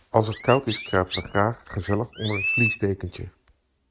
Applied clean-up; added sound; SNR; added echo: neural mask model RNNoise.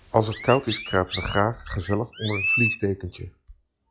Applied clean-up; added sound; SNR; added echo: classical method log-MMSE.